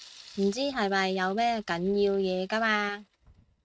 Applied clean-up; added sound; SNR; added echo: neural mask model RNNoise.